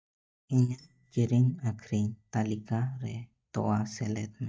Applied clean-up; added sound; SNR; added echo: neural mask model DeepFilterNet 3.